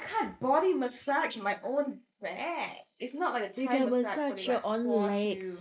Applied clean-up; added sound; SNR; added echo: neural mask model Resemble Enhance denoiser.